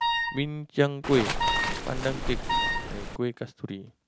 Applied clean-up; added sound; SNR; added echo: none; Wind instrument, woodwind instrument + Waves, surf; -2 dB; none.